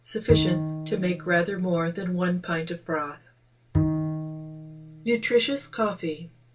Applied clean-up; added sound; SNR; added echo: none; Bowed string instrument; 4 dB; reverberation time 0.2 s.